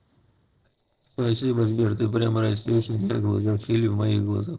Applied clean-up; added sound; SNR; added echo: neural separator model SepFormer DNS4.